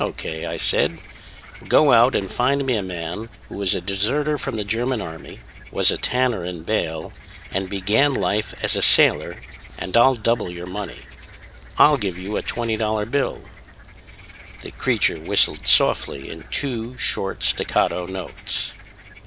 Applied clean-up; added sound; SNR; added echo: none; Frog; 19 dB; none.